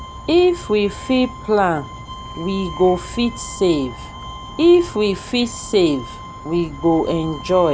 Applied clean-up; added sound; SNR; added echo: none; Insect / Frog + Bowed string instrument; 14 dB; none.